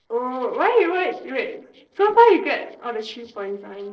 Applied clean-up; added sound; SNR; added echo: neural separator model SepFormer DNS4.